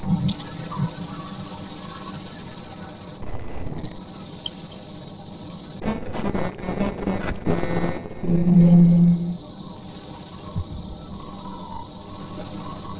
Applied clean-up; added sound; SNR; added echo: neural separator model SepFormer DNS4.